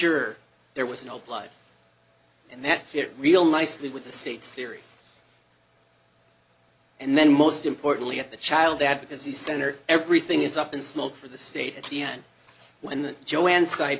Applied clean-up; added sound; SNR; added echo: none; none; none; none.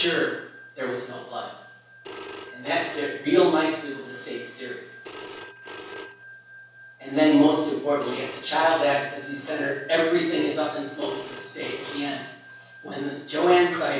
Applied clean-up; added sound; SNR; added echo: none; Telephone; 16 dB; reverberation time 0.7 s.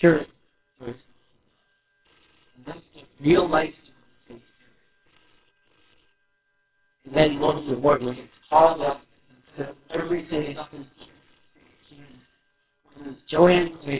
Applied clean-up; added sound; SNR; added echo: neural separator model SepFormer WHAMR!.